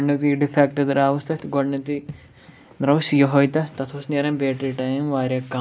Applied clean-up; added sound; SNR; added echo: none; none; none; none.